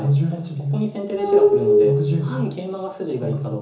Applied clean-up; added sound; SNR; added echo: none; Glass; -4 dB; reverberation time 0.7 s.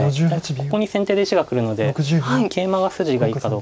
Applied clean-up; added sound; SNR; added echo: none; none; none; none.